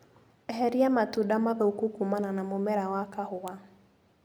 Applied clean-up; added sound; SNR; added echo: none; none; none; none.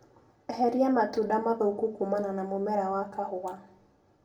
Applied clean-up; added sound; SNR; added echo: none; none; none; reverberation time 0.2 s.